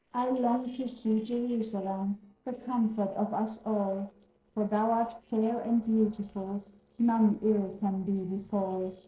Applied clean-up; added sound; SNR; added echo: neural separator model SepFormer DNS4.